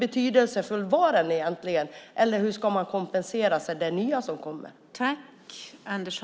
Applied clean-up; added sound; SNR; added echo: none; none; none; none.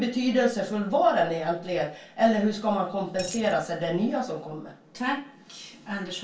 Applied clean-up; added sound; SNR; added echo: none; Coin (dropping); 11 dB; reverberation time 0.2 s.